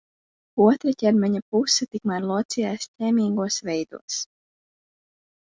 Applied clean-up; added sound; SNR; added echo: none; none; none; none.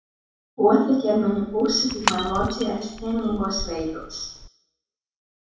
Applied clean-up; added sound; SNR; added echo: none; Shatter / Crushing; 9 dB; reverberation time 0.7 s.